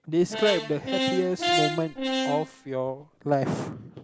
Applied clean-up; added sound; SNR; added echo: none; Brass instrument; 1 dB; none.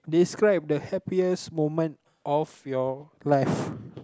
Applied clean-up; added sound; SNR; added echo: none; none; none; none.